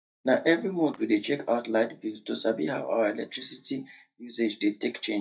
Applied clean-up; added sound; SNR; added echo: neural mask model DeepFilterNet 3.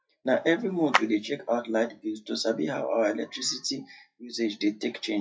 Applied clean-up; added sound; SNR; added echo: classical method WPE with log-MMSE.